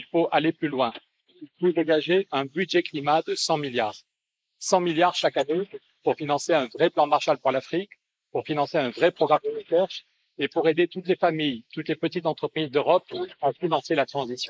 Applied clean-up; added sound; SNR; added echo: neural mask model Resemble Enhance denoiser.